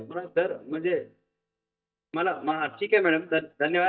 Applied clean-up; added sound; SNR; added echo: neural mask model DeepFilterNet 3.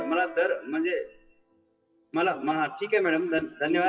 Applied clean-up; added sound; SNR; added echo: classical method WPE with log-MMSE.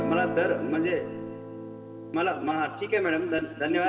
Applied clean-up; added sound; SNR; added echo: none; Guitar; 8 dB; reverberation time 1.7 s.